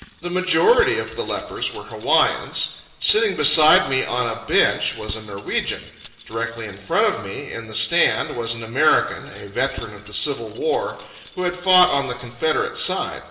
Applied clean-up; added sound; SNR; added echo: none; Keys jangling; 20 dB; reverberation time 1.6 s.